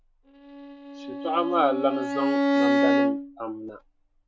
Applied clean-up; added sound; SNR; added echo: none; Bowed string instrument; -3 dB; none.